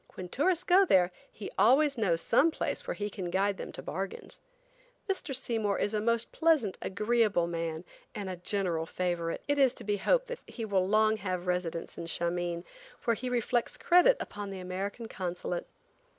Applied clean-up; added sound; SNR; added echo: none; none; none; none.